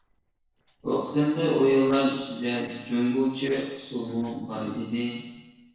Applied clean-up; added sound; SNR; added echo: neural separator model SepFormer DNS4.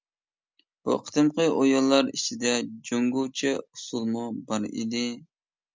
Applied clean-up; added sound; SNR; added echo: none; none; none; none.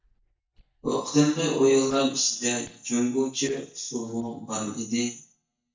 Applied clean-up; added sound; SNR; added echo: neural mask model DeepFilterNet 3.